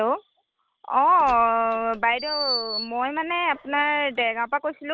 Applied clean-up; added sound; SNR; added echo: none; Door; 11 dB; none.